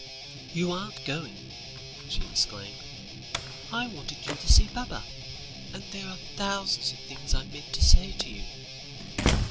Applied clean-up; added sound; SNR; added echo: none; Guitar + Slam; 7 dB; none.